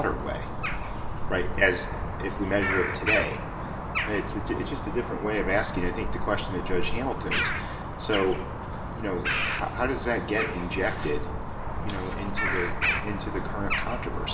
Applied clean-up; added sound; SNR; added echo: none; Bird vocalization, bird call, bird song; 2 dB; reverberation time 0.8 s.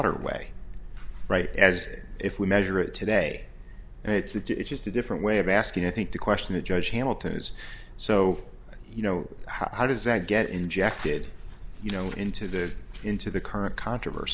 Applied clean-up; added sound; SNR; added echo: none; none; none; none.